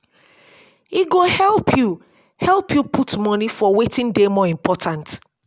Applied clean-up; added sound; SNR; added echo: none; none; none; none.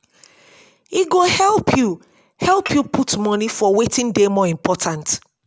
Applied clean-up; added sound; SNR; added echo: none; Chink, clink; 16 dB; none.